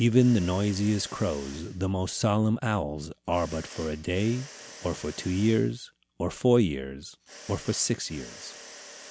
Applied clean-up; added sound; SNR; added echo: none; Mechanisms; 20 dB; none.